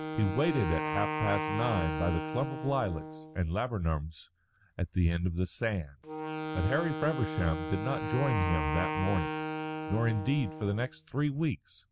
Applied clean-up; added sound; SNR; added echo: none; Wind instrument, woodwind instrument; 5 dB; none.